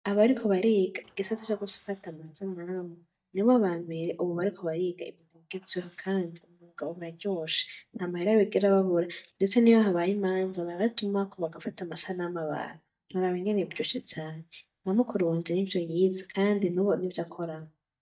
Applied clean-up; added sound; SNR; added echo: neural mask model DeepFilterNet 3.